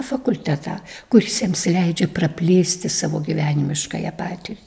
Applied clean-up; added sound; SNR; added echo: none; none; none; none.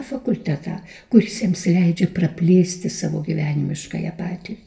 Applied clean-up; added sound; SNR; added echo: none; none; none; reverberation time 0.2 s.